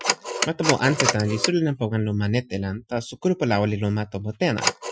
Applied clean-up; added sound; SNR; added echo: classical method Wiener filter.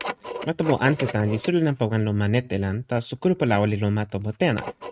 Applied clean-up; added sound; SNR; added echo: neural mask model RNNoise.